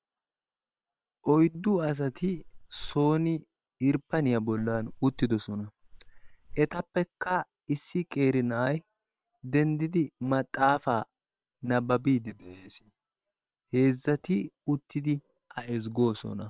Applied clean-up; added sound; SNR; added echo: neural separator model SepFormer WHAM!.